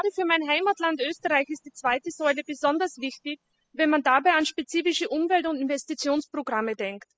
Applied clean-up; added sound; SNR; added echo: classical method spectral subtraction.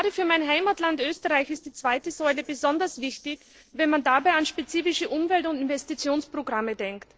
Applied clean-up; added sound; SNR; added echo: neural separator model SepFormer DNS4.